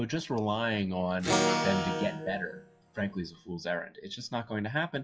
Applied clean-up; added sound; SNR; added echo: classical method WPE with log-MMSE.